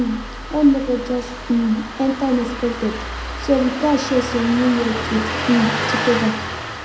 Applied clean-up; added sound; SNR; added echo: none; Engine starting; 6 dB; reverberation time 0.7 s.